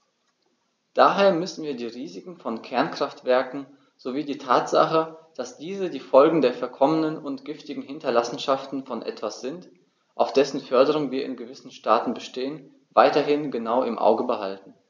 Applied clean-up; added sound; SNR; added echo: none; none; none; none.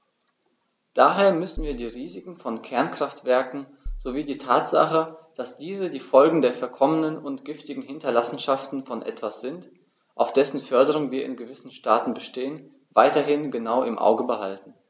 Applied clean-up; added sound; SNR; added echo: none; Bass drum; 13 dB; none.